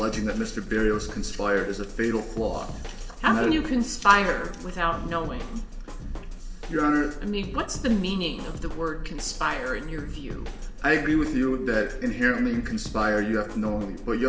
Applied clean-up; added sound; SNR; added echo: none; Drum kit; 15 dB; reverberation time 1.9 s.